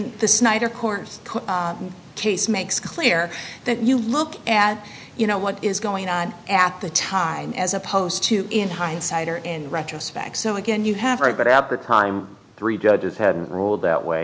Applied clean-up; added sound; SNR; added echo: none; none; none; none.